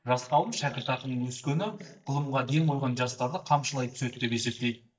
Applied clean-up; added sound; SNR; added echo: neural mask model DeepFilterNet 3.